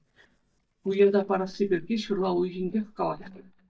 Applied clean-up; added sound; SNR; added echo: neural mask model DeepFilterNet 3.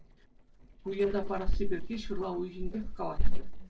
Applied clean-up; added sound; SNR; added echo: neural separator model SepFormer DNS4.